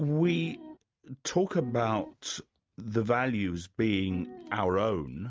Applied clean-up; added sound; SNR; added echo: neural mask model RNNoise.